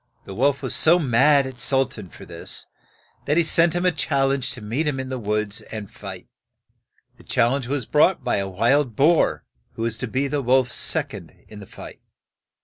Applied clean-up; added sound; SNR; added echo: none; none; none; none.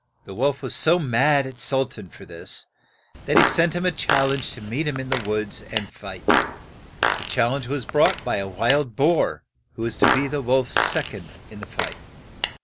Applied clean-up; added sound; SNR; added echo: none; Fart; 2 dB; none.